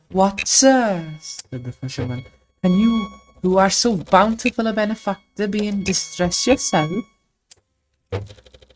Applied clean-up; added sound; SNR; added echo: neural mask model RNNoise.